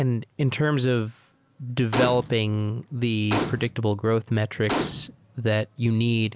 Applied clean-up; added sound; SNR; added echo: none; Gunshot, gunfire; 7 dB; none.